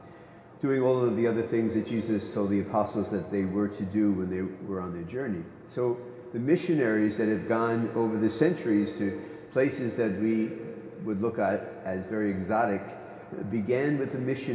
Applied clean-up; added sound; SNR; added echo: none; none; none; reverberation time 1.2 s.